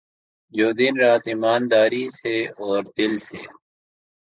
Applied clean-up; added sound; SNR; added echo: neural mask model Resemble Enhance denoiser.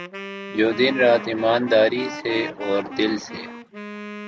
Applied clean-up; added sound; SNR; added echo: none; Wind instrument, woodwind instrument; 12 dB; none.